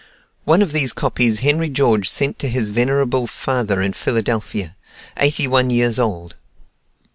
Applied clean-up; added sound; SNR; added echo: none; none; none; none.